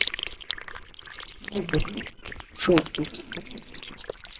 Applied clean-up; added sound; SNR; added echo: neural separator model SepFormer WHAMR!.